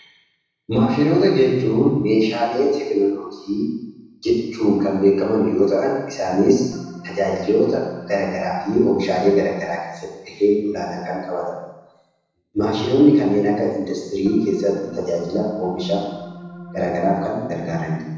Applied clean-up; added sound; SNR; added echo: neural separator model SepFormer DNS4.